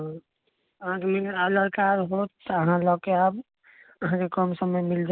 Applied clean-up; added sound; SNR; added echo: none; none; none; none.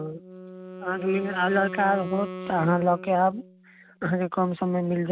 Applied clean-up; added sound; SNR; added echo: none; Wind instrument, woodwind instrument; 13 dB; none.